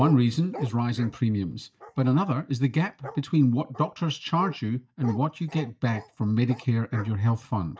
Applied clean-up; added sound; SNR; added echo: neural mask model DeepFilterNet 3.